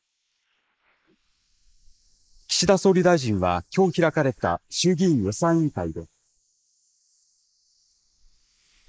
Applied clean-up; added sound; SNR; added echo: neural mask model Resemble Enhance denoiser.